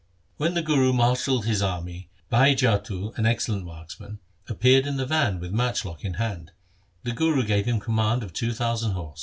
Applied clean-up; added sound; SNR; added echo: none; none; none; none.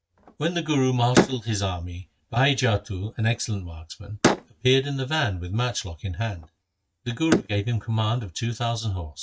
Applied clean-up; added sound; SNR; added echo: neural mask model RNNoise.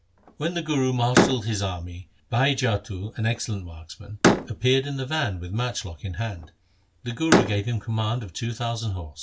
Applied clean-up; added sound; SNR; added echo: none; Slam; 2 dB; none.